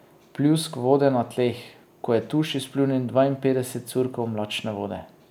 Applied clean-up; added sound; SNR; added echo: none; none; none; none.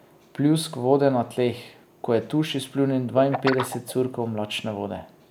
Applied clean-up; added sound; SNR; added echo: none; Guitar; 10 dB; none.